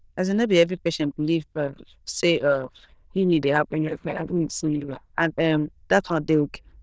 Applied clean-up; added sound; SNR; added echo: neural diffusion model UNIVERSE++.